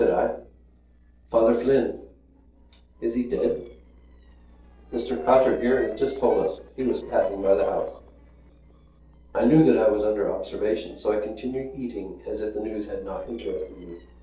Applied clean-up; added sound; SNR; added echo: neural separator model SepFormer DNS4.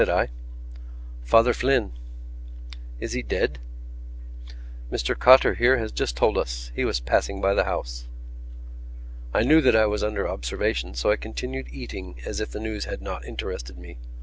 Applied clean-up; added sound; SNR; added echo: none; none; none; none.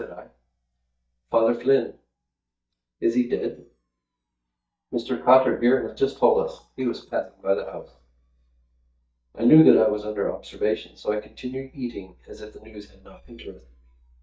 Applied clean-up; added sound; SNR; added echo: neural mask model DeepFilterNet 3.